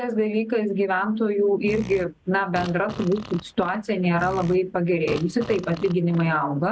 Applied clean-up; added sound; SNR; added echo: none; Fart; 15 dB; none.